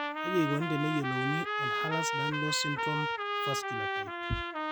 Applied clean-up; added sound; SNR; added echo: none; Trumpet; -2 dB; none.